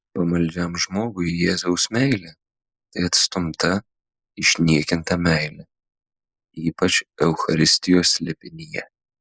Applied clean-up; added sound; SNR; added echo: neural mask model Resemble Enhance denoiser.